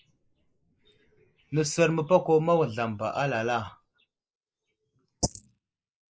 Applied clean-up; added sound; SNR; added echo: neural mask model Resemble Enhance denoiser.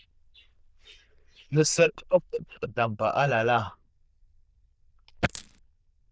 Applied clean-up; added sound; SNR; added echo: neural diffusion model UNIVERSE++.